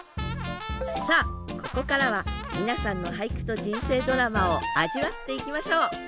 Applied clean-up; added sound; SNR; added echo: none; none; none; none.